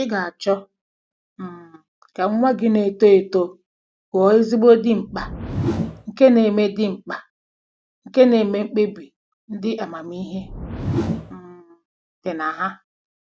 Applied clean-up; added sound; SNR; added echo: none; Whoosh, swoosh, swish; 9 dB; none.